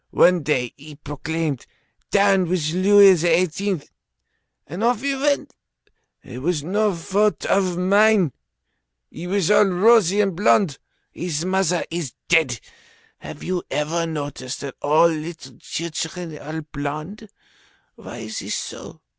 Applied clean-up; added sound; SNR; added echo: none; none; none; none.